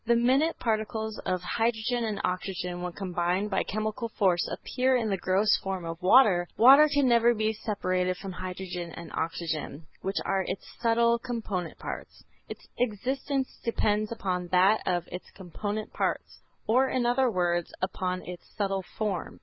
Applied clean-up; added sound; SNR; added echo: none; none; none; none.